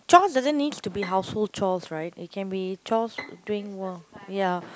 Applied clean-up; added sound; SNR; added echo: none; Bowed string instrument; 19 dB; none.